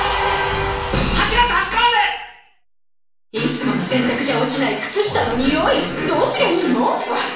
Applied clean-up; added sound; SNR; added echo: none; none; none; reverberation time 0.7 s.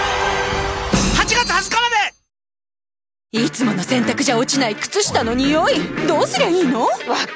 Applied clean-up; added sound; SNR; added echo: none; none; none; none.